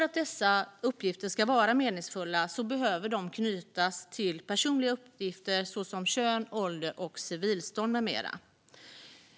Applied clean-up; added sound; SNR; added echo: none; none; none; none.